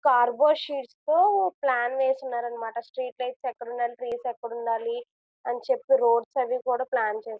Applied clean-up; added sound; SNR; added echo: none; none; none; none.